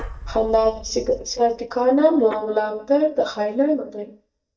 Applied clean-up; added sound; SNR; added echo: neural mask model DeepFilterNet 3.